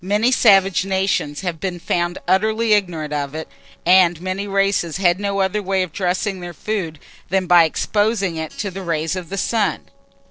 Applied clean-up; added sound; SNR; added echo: neural separator model SepFormer DNS4.